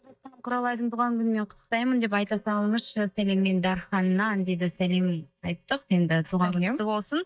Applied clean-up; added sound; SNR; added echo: neural mask model DeepFilterNet 3.